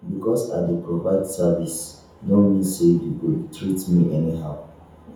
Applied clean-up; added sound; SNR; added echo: none; none; none; reverberation time 0.7 s.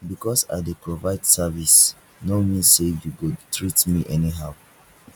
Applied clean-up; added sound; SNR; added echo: none; none; none; none.